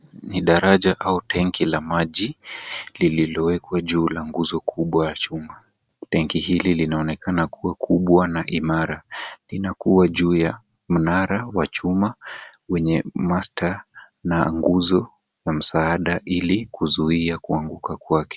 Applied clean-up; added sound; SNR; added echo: none; none; none; none.